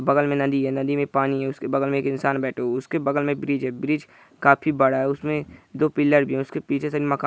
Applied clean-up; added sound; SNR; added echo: none; none; none; none.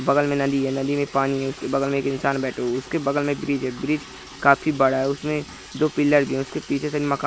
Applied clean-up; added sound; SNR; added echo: none; Liquid; 18 dB; none.